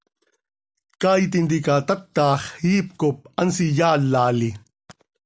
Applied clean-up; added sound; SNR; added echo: none; none; none; none.